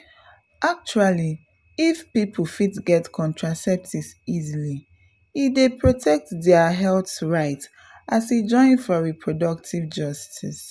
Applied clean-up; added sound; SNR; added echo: none; none; none; none.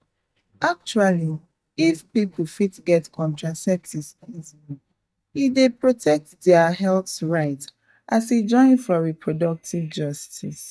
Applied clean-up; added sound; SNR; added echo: neural mask model DeepFilterNet 3.